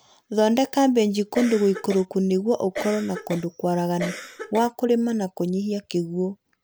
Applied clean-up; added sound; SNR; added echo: none; Cough; 11 dB; none.